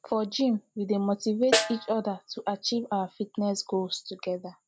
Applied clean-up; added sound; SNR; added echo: none; Snare drum; 3 dB; none.